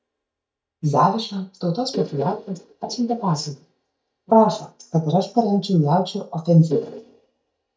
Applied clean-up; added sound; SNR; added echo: neural mask model DeepFilterNet 3.